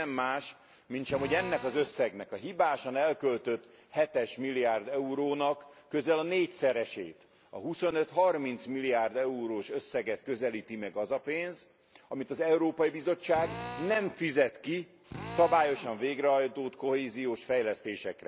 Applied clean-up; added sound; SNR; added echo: none; Drill; 12 dB; none.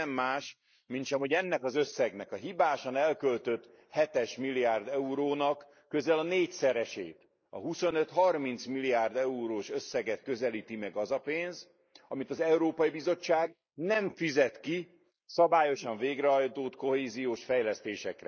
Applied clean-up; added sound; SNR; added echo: neural mask model Resemble Enhance denoiser.